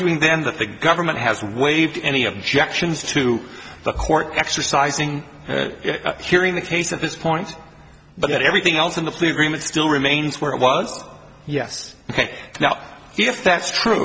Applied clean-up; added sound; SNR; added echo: none; none; none; none.